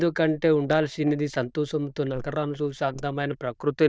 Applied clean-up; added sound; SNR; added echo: neural diffusion model UNIVERSE++.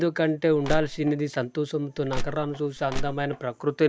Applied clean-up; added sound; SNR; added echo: none; Crushing; 4 dB; none.